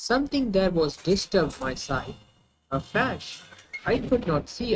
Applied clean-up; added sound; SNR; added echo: neural mask model RNNoise.